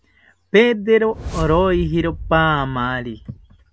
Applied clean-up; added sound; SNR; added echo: none; Whoosh, swoosh, swish; 13 dB; none.